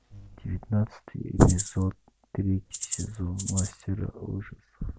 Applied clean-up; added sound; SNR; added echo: none; Rattle (instrument); 7 dB; none.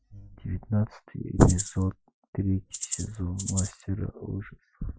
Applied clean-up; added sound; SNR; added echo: classical method Wiener filter.